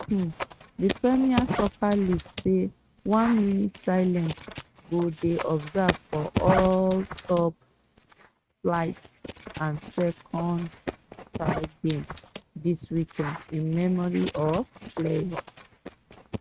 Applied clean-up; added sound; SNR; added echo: neural mask model RNNoise.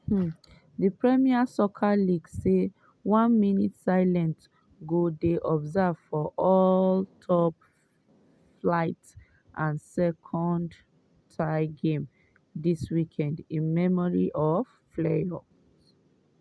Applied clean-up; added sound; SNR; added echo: none; none; none; none.